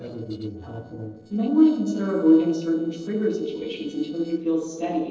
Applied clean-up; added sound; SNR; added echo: neural separator model SepFormer DNS4.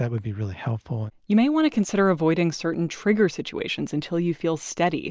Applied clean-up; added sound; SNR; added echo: none; none; none; none.